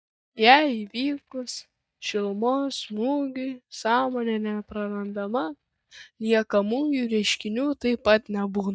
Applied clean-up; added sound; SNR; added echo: neural mask model DeepFilterNet 3.